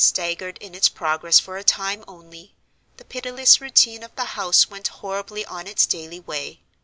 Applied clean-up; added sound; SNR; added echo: none; none; none; none.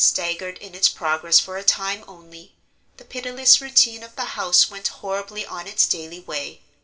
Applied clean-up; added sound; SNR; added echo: none; none; none; reverberation time 0.3 s.